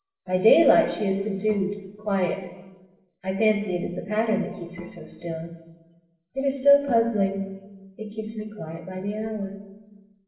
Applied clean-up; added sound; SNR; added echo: neural separator model SepFormer DNS4.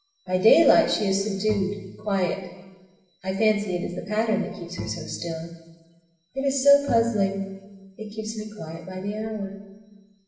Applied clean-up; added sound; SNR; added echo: none; Bowed string instrument; 14 dB; reverberation time 1.2 s.